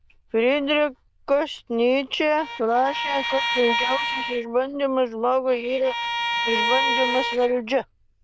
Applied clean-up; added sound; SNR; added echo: neural diffusion model UNIVERSE++.